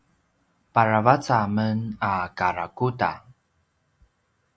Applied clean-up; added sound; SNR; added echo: none; none; none; none.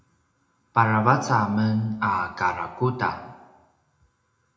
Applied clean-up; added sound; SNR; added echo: none; none; none; reverberation time 0.6 s.